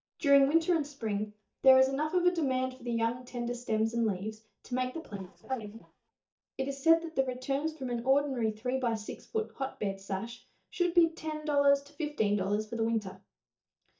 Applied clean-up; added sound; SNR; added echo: neural mask model DeepFilterNet 3.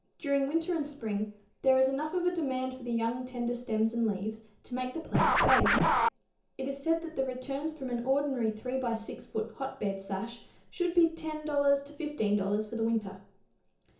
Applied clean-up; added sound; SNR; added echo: none; Scratching (performance technique); -2 dB; reverberation time 0.6 s.